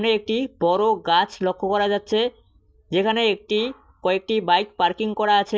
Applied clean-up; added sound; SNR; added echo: none; none; none; none.